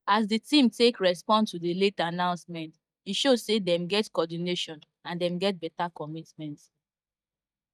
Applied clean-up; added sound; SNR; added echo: neural mask model DeepFilterNet 3.